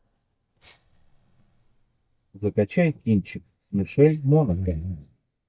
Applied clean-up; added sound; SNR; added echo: neural mask model DeepFilterNet 3.